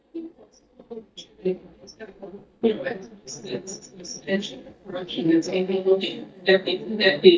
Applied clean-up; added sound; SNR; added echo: neural mask model DeepFilterNet 3.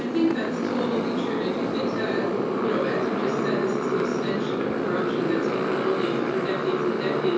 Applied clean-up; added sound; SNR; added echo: none; Motorcycle; -5 dB; reverberation time 0.6 s.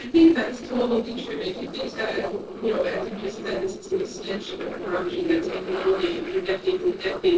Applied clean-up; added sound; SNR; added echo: neural separator model SepFormer DNS4.